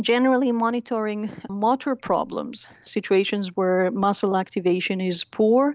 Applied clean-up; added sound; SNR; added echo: none; none; none; none.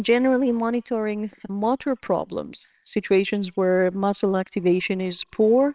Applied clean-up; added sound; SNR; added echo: neural separator model SepFormer WHAMR!.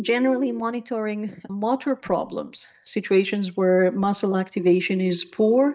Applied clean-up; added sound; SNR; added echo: neural mask model DeepFilterNet 3.